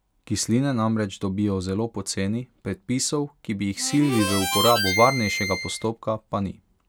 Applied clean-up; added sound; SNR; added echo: none; Harmonica; 3 dB; none.